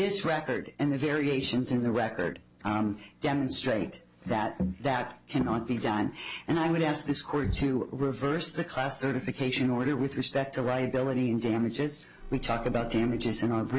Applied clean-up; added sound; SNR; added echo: none; none; none; none.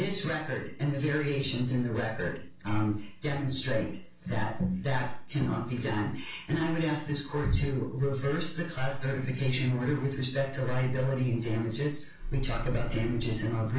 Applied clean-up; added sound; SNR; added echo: none; none; none; reverberation time 0.3 s.